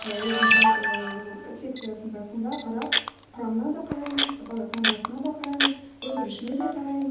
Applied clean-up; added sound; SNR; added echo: none; Camera; -4 dB; reverberation time 1.3 s.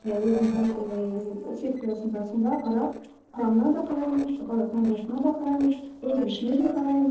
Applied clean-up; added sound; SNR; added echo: neural separator model SepFormer DNS4.